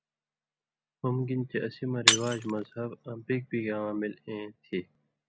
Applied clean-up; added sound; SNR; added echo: none; Shatter; -1 dB; none.